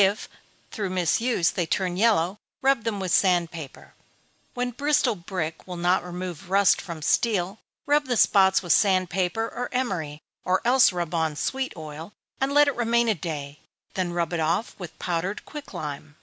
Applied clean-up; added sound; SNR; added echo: none; none; none; none.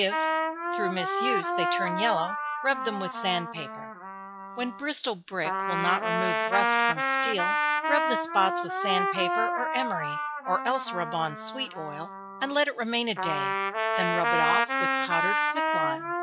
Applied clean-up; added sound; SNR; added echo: classical method log-MMSE.